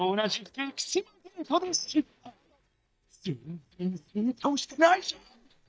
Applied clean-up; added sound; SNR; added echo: neural mask model DeepFilterNet 3.